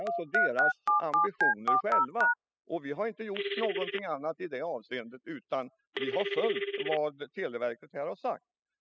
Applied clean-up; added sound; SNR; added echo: classical method spectral subtraction.